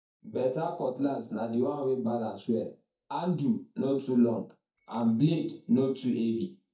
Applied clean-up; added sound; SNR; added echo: neural mask model DeepFilterNet 3.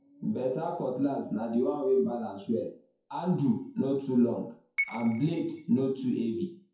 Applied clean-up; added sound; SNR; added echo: classical method WPE with log-MMSE.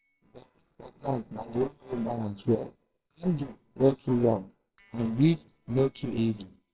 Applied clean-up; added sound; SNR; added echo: neural separator model SepFormer WHAMR!.